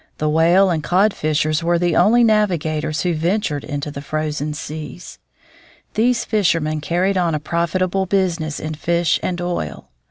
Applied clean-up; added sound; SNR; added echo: none; none; none; none.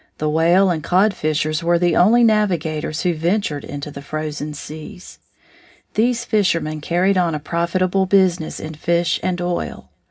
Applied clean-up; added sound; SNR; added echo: none; none; none; reverberation time 0.3 s.